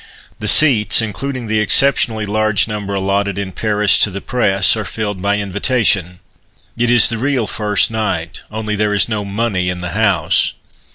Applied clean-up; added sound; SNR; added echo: none; none; none; none.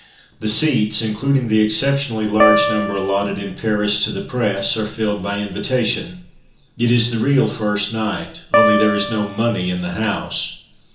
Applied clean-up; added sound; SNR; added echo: none; Piano; 0 dB; reverberation time 0.7 s.